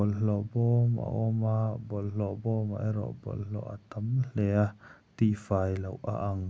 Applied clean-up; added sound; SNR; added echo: none; none; none; none.